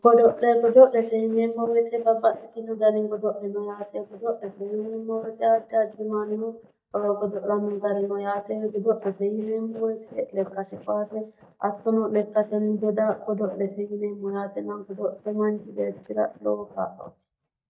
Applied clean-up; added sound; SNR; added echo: neural mask model DeepFilterNet 3.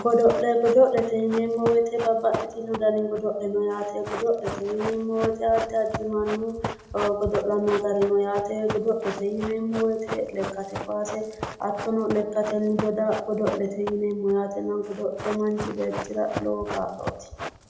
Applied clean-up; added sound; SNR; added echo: none; Run; 12 dB; reverberation time 0.7 s.